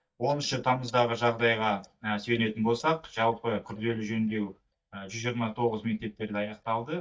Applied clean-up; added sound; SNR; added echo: neural mask model DeepFilterNet 3.